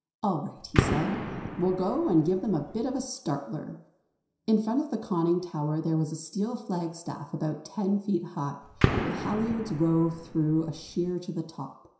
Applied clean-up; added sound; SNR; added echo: none; Gunshot, gunfire; 3 dB; reverberation time 0.7 s.